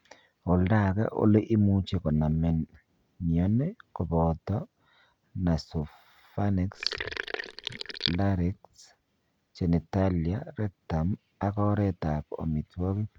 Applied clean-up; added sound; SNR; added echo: none; Sink (filling or washing); 7 dB; none.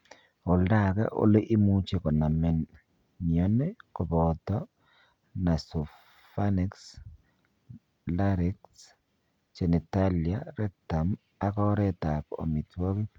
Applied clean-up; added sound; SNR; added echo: none; none; none; none.